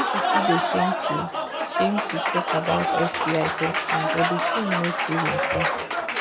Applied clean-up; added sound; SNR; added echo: none; Applause; -4 dB; reverberation time 1.7 s.